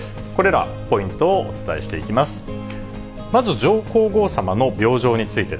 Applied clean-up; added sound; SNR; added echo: none; none; none; none.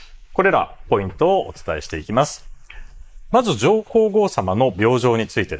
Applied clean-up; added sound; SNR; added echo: neural mask model Resemble Enhance denoiser.